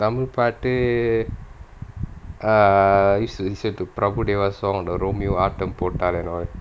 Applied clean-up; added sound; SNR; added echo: none; none; none; none.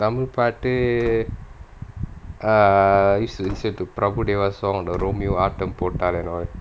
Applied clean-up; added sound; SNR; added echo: none; Slam / Wood; 18 dB; none.